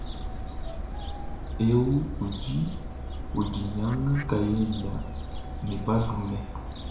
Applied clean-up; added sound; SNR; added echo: none; Fowl; 5 dB; reverberation time 0.6 s.